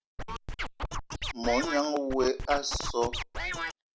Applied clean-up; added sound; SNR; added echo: none; Scratching (performance technique); 3 dB; none.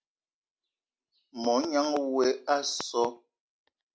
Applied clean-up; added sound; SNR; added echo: none; none; none; none.